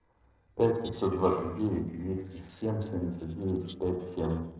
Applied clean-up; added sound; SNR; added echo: neural separator model SepFormer DNS4.